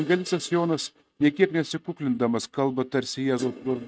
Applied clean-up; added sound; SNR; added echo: neural mask model RNNoise.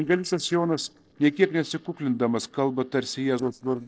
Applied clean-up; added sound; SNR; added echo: neural separator model SepFormer DNS4.